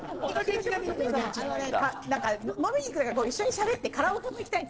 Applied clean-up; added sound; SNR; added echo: neural separator model SepFormer DNS4.